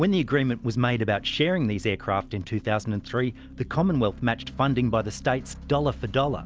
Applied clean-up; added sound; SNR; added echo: none; none; none; none.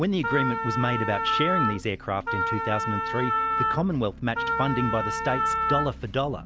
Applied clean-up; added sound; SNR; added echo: none; Wind instrument, woodwind instrument; 0 dB; none.